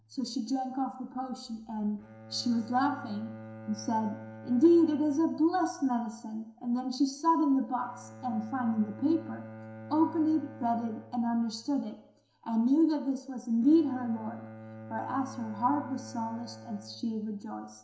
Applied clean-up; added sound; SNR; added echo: none; Bowed string instrument; 18 dB; reverberation time 0.7 s.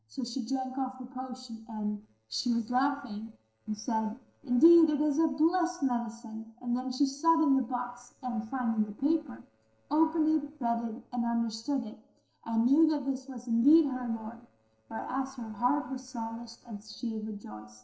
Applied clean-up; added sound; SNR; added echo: neural separator model SepFormer DNS4.